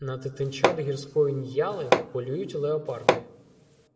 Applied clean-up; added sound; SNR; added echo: none; Hammer; -1 dB; reverberation time 1.4 s.